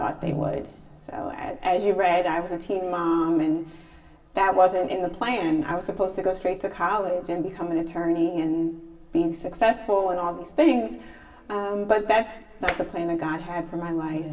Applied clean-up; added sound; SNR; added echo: none; Tap; 7 dB; reverberation time 2.0 s.